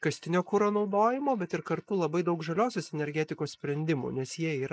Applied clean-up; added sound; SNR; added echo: neural mask model Resemble Enhance denoiser.